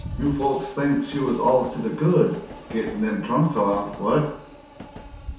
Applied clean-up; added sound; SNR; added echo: none; Train; 15 dB; reverberation time 0.6 s.